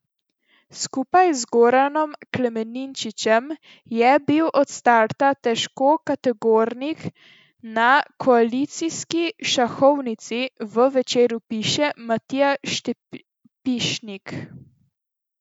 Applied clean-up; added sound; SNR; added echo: none; none; none; none.